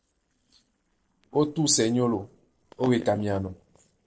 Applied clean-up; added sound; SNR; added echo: neural separator model SepFormer DNS4.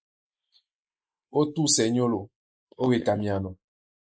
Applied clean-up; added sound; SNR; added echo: neural mask model Resemble Enhance denoiser.